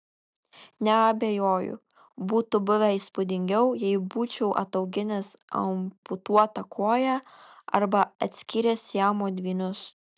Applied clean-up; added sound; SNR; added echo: none; none; none; none.